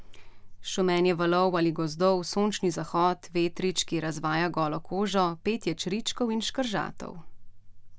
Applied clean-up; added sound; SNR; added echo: none; none; none; none.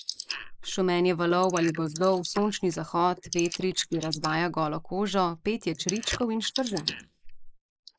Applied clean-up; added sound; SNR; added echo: neural mask model Resemble Enhance denoiser.